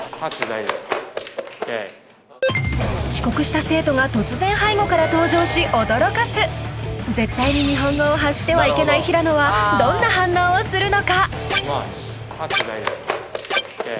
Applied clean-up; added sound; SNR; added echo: none; Snare drum; 19 dB; none.